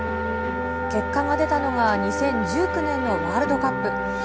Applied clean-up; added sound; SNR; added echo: none; Wind instrument, woodwind instrument; 3 dB; none.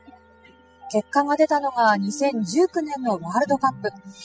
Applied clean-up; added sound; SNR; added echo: classical method spectral subtraction.